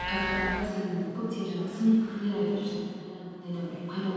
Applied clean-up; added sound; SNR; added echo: none; Livestock, farm animals, working animals; 9 dB; reverberation time 2.1 s.